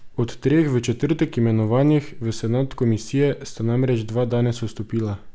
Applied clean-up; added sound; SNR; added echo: none; none; none; none.